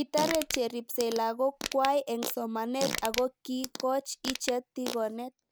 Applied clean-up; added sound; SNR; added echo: none; Fart; 8 dB; none.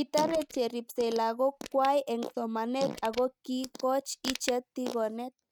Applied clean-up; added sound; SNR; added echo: neural mask model RNNoise.